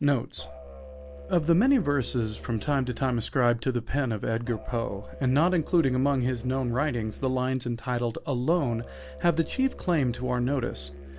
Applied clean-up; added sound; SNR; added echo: none; Musical instrument; 16 dB; none.